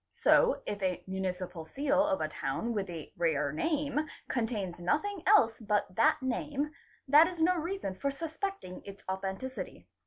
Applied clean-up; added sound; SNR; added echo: none; none; none; none.